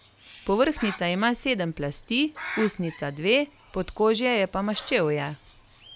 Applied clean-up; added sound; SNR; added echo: none; Bird; 17 dB; none.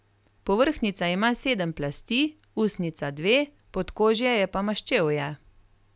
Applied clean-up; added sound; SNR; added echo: none; none; none; none.